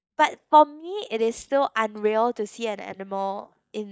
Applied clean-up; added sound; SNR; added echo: neural mask model DeepFilterNet 3.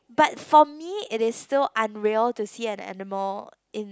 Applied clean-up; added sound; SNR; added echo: none; none; none; none.